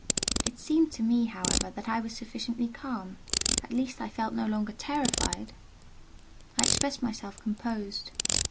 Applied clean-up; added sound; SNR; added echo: none; Ratchet, pawl; 1 dB; none.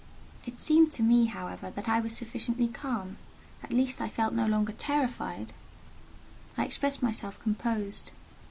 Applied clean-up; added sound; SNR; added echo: none; none; none; none.